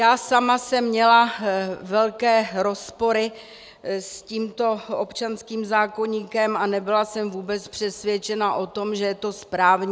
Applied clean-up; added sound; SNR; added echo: none; none; none; none.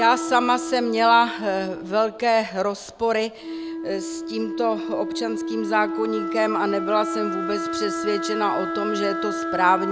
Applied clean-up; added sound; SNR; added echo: none; Wind instrument, woodwind instrument; 5 dB; none.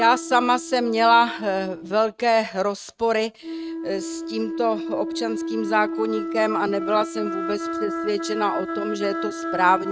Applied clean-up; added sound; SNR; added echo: neural mask model RNNoise.